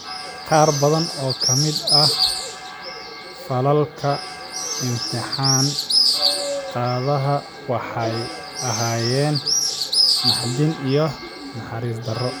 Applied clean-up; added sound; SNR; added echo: none; Bird; 1 dB; none.